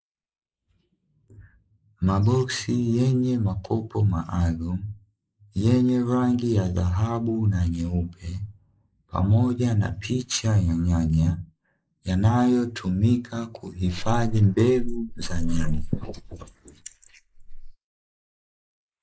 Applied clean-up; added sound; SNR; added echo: neural mask model Resemble Enhance denoiser.